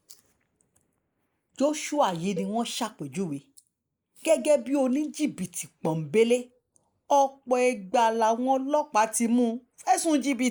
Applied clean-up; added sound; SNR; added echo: neural mask model Resemble Enhance denoiser.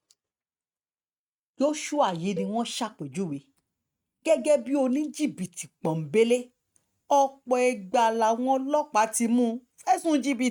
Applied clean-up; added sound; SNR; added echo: neural mask model RNNoise.